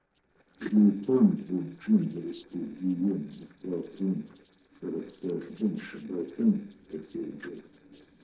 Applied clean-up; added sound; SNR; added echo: neural separator model SepFormer DNS4.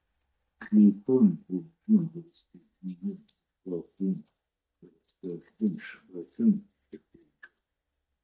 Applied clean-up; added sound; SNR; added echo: neural mask model DeepFilterNet 3.